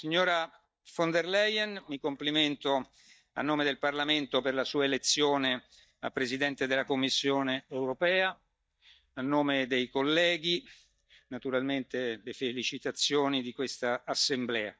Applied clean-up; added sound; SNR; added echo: neural mask model DeepFilterNet 3.